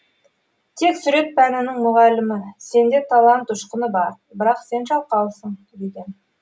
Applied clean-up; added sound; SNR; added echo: none; none; none; none.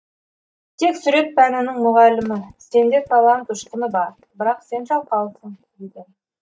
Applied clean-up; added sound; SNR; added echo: neural mask model DeepFilterNet 3.